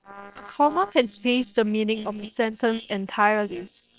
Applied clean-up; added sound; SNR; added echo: neural separator model SepFormer WHAM!.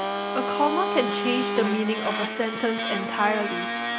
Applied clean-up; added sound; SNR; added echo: none; Domestic sounds, home sounds; 1 dB; none.